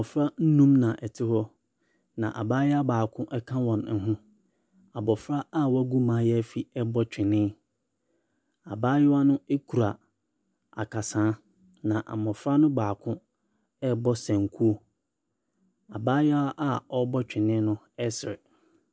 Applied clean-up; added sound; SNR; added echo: none; none; none; none.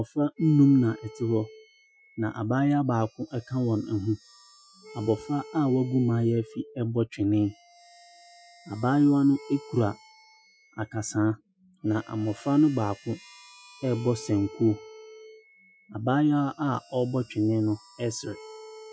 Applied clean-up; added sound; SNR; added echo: classical method Wiener filter.